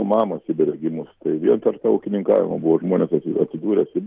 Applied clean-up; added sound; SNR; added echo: none; none; none; none.